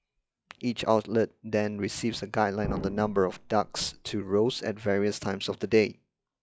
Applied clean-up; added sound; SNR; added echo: classical method log-MMSE.